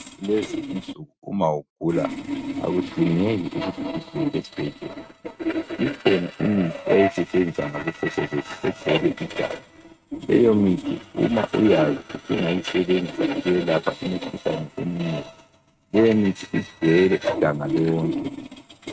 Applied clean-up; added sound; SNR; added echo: neural mask model RNNoise.